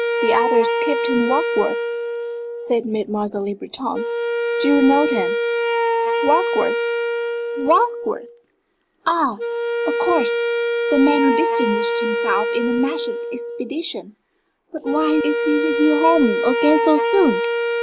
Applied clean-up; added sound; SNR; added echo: none; Wind instrument, woodwind instrument; 0 dB; none.